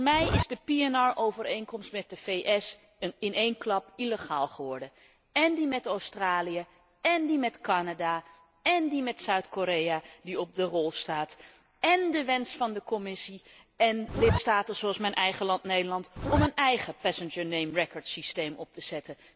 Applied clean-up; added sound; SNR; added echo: none; Zipper (clothing); -2 dB; none.